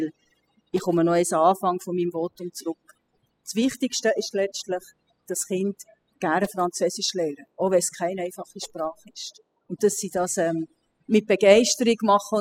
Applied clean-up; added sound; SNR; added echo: classical method spectral subtraction.